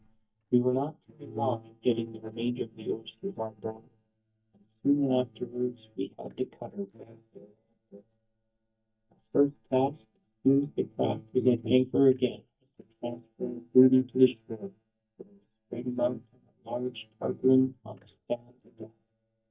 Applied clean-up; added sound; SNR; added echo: neural mask model DeepFilterNet 3.